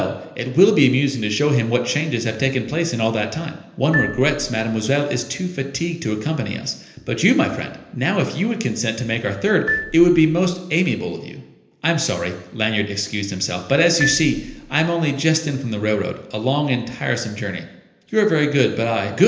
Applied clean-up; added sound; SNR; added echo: none; Marimba, xylophone; 10 dB; reverberation time 0.8 s.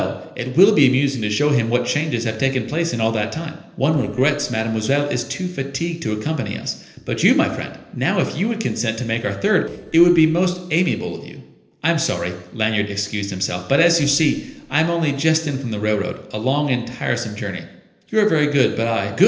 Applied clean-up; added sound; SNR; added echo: neural separator model SepFormer DNS4.